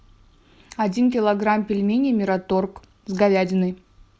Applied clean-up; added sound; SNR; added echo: none; none; none; none.